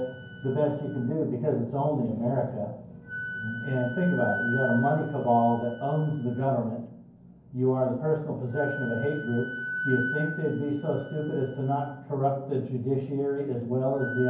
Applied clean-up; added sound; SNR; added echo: none; Wind instrument, woodwind instrument; 11 dB; reverberation time 0.9 s.